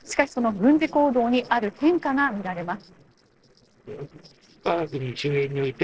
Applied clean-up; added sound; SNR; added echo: neural separator model SepFormer DNS4.